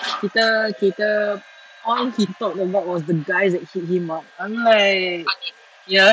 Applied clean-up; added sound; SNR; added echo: none; none; none; none.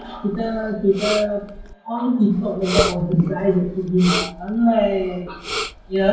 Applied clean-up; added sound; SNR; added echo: none; Respiratory sounds; 9 dB; reverberation time 0.9 s.